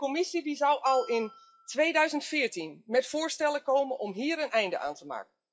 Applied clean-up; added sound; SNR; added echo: classical method WPE with log-MMSE.